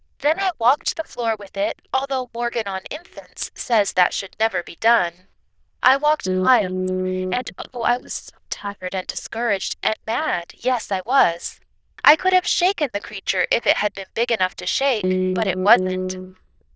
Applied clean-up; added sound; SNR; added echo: neural diffusion model UNIVERSE++.